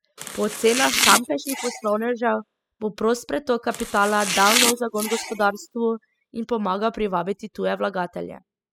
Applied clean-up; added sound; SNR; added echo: classical method spectral subtraction.